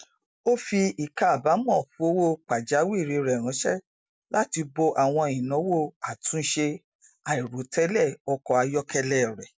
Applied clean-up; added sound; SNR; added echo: none; none; none; none.